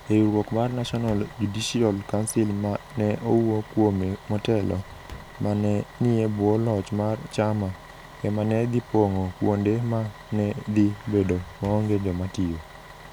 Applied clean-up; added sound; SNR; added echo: none; Walk, footsteps + Bus; 19 dB; none.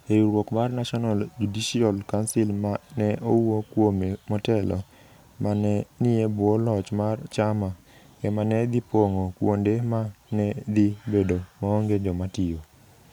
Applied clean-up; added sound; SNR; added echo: none; none; none; none.